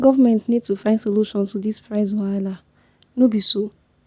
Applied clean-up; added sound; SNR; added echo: none; none; none; none.